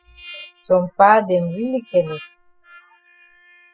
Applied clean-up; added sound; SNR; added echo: classical method spectral subtraction.